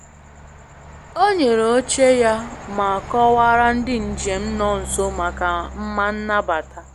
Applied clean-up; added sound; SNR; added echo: none; Truck; 14 dB; none.